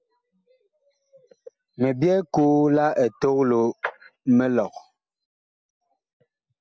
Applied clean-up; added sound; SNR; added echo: none; none; none; none.